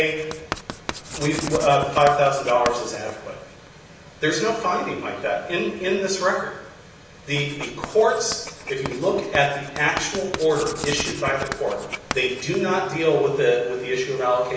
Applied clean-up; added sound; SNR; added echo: none; Writing; 13 dB; reverberation time 0.8 s.